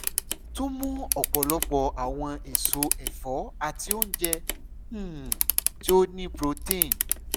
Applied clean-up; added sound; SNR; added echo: none; Camera; 0 dB; none.